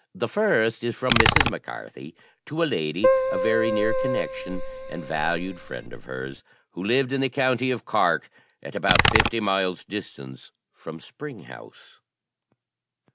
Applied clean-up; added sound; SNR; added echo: none; Keyboard (musical) + Computer keyboard; -2 dB; none.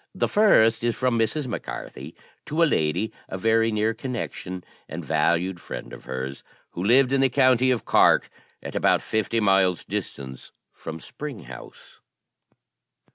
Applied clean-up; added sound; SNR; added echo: none; none; none; none.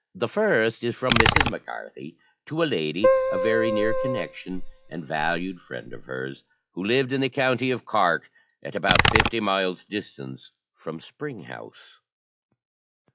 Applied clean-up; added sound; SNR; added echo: classical method log-MMSE.